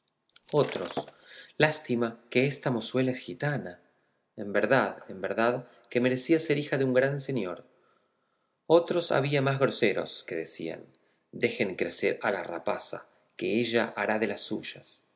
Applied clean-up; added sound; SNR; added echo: none; Shatter; 11 dB; none.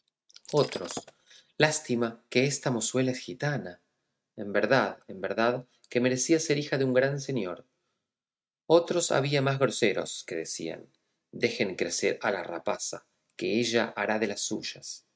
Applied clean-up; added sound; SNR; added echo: neural mask model RNNoise.